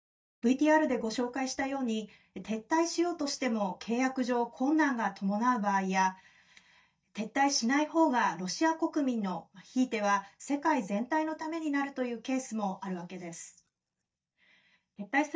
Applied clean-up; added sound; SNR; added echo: neural mask model DeepFilterNet 3.